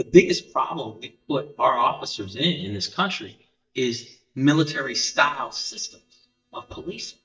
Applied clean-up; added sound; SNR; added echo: neural mask model DeepFilterNet 3.